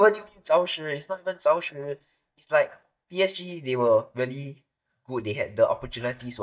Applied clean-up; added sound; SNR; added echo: neural mask model DeepFilterNet 3.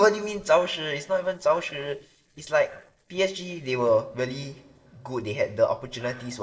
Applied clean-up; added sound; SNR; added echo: neural separator model SepFormer DNS4.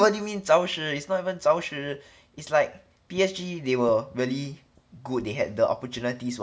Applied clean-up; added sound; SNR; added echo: none; none; none; none.